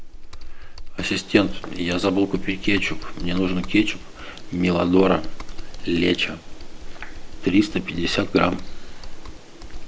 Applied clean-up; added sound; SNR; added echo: none; Computer keyboard; 6 dB; none.